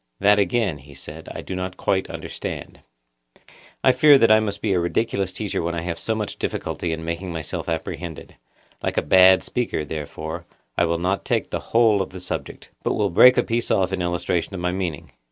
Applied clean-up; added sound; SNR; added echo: none; none; none; none.